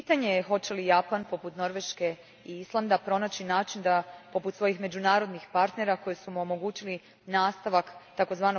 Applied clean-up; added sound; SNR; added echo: none; none; none; none.